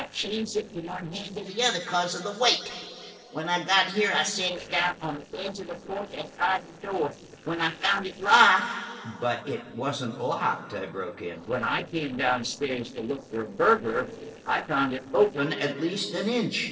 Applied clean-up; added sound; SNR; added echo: neural separator model SepFormer DNS4.